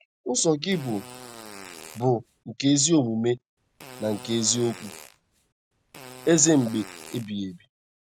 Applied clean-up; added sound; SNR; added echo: none; Fart; 18 dB; none.